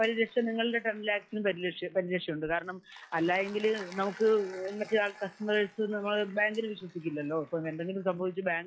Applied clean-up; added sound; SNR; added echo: classical method log-MMSE.